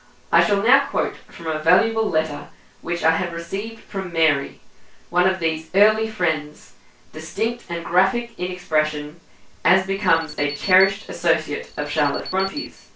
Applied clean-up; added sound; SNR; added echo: none; Alarm; 13 dB; reverberation time 0.2 s.